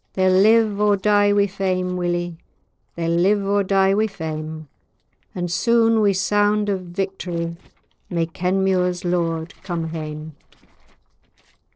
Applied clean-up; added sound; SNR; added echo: neural separator model SepFormer DNS4.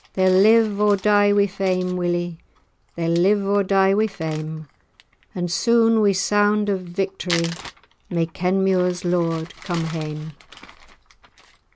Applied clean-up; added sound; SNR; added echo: none; Crumpling, crinkling; 19 dB; none.